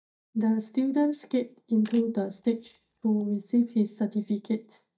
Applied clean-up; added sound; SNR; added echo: neural mask model DeepFilterNet 3.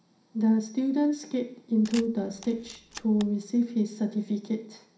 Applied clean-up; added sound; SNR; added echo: none; Camera; 18 dB; reverberation time 0.5 s.